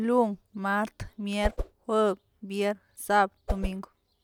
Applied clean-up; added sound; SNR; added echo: none; Whoosh, swoosh, swish; 3 dB; none.